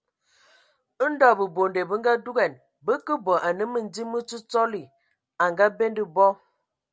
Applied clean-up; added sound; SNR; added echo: none; none; none; none.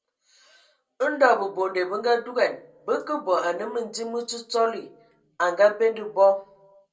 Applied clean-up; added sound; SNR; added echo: none; none; none; reverberation time 0.2 s.